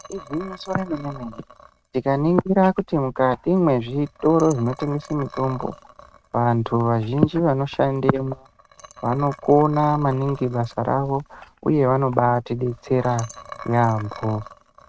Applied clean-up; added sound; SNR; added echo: neural mask model RNNoise.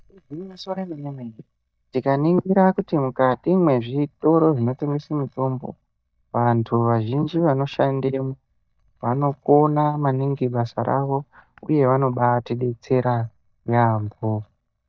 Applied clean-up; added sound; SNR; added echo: neural mask model DeepFilterNet 3.